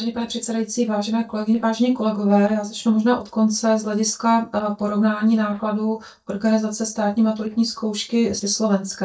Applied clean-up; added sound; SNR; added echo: neural mask model DeepFilterNet 3.